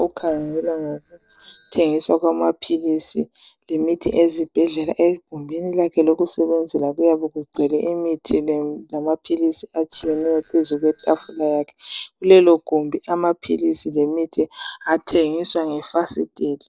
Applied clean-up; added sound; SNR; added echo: neural separator model SepFormer DNS4.